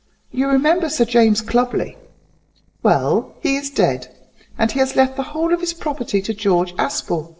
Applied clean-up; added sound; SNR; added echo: neural separator model SepFormer DNS4.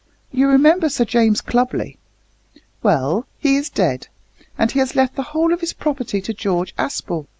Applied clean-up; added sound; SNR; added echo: none; none; none; none.